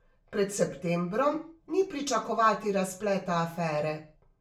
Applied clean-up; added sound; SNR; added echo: none; none; none; reverberation time 0.3 s.